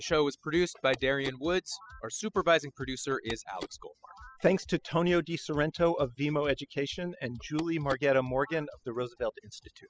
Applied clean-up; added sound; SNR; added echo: classical method spectral subtraction.